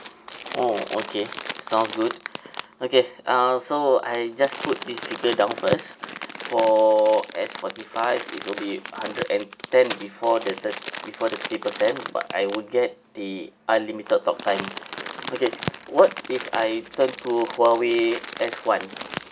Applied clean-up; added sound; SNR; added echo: none; Crumpling, crinkling; 10 dB; none.